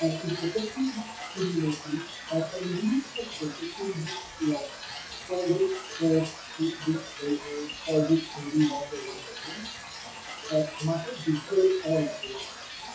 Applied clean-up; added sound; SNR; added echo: classical method WPE with log-MMSE.